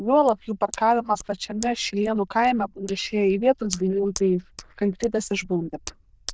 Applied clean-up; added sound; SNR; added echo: neural diffusion model UNIVERSE++.